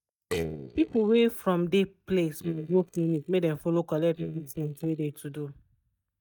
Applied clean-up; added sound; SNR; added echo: neural mask model DeepFilterNet 3.